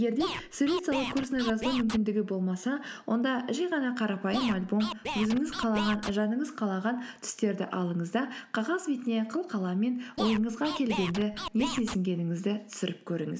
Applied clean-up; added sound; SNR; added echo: none; Scratching (performance technique); 8 dB; none.